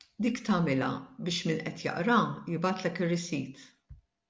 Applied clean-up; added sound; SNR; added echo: none; none; none; none.